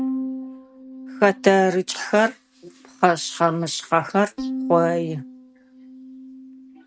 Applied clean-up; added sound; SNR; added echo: neural mask model RNNoise.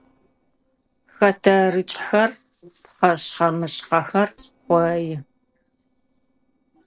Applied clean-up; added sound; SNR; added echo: neural separator model SepFormer DNS4.